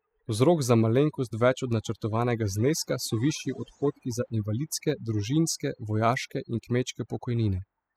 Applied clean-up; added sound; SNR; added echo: classical method spectral subtraction.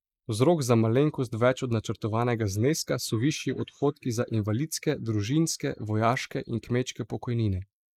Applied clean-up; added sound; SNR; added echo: neural mask model Resemble Enhance denoiser.